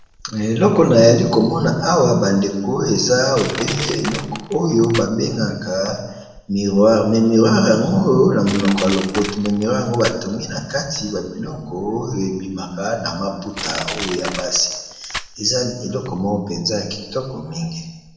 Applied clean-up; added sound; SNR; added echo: none; Crushing; 16 dB; reverberation time 1.0 s.